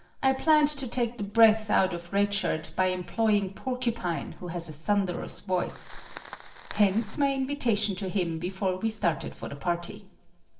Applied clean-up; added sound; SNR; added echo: neural separator model SepFormer DNS4.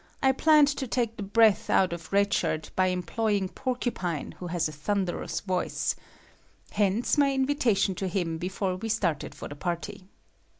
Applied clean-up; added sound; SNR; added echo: none; none; none; none.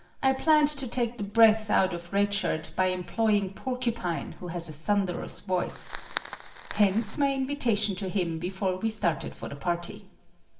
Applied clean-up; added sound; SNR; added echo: none; Fire; 10 dB; reverberation time 0.6 s.